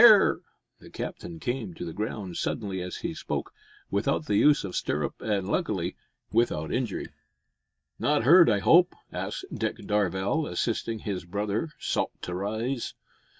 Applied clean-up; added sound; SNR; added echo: neural mask model DeepFilterNet 3.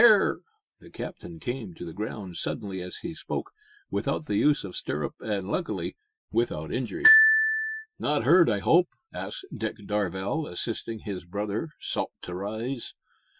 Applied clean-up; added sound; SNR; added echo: classical method Wiener filter.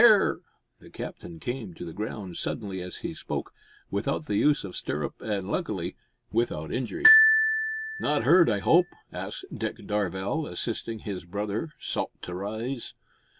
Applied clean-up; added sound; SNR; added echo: none; Glockenspiel; -4 dB; none.